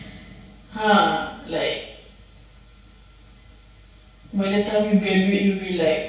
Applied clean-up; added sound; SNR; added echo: none; none; none; reverberation time 0.6 s.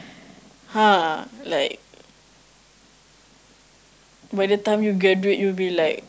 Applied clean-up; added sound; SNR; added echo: none; none; none; none.